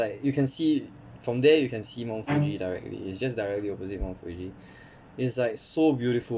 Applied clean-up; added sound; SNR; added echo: none; Bowed string instrument; 5 dB; none.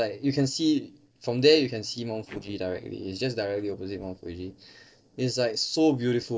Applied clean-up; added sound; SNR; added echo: neural separator model SepFormer DNS4.